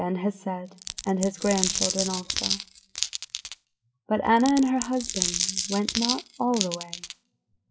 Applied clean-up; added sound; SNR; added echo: classical method WPE with log-MMSE.